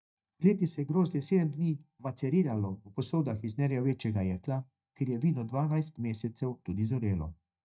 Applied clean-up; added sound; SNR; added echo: neural mask model DeepFilterNet 3.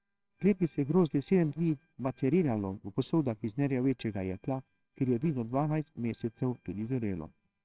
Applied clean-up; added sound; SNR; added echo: neural separator model SepFormer WHAMR!.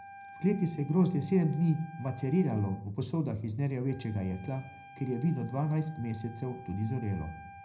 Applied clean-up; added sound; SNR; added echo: none; Wind instrument, woodwind instrument; 19 dB; reverberation time 0.3 s.